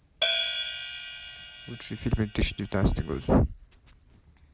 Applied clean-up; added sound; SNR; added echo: none; Hi-hat; 4 dB; none.